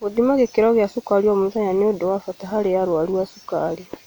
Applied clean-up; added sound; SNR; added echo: none; none; none; none.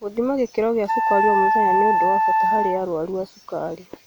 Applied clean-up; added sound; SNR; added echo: none; Wind instrument, woodwind instrument; -3 dB; none.